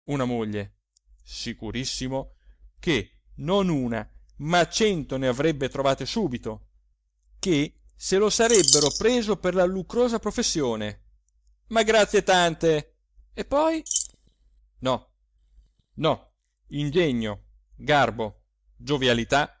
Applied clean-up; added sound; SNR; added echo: neural mask model DeepFilterNet 3.